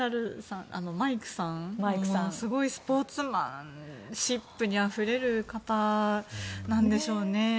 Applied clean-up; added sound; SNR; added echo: none; none; none; none.